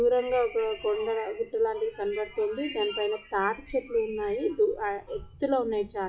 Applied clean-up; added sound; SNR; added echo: classical method WPE with log-MMSE.